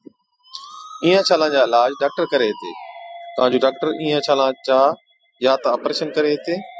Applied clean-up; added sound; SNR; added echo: classical method Wiener filter.